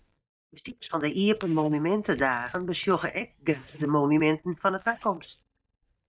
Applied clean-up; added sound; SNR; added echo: neural mask model DeepFilterNet 3.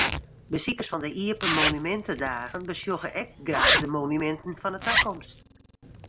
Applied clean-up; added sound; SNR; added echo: none; Zipper (clothing); -1 dB; none.